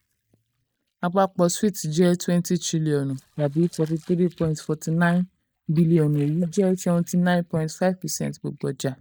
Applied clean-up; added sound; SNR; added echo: neural mask model DeepFilterNet 3.